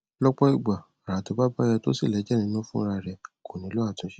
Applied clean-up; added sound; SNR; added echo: none; none; none; none.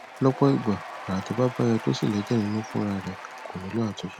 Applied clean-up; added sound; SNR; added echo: none; Applause / Crowd / Cheering; 13 dB; none.